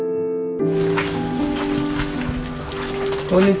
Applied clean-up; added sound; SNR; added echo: none; none; none; none.